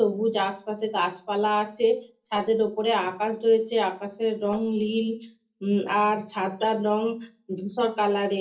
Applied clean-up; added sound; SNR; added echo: neural separator model SepFormer DNS4.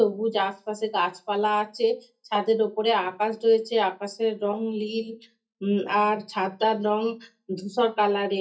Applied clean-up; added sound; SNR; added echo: neural mask model DeepFilterNet 3.